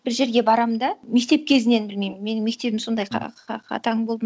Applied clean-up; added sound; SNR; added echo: none; none; none; none.